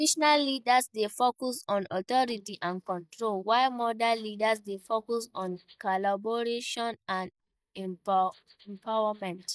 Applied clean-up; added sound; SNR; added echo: neural mask model DeepFilterNet 3.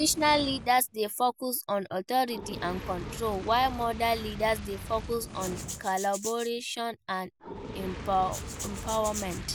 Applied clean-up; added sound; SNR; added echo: none; Rattle (instrument) + Fire; 10 dB; none.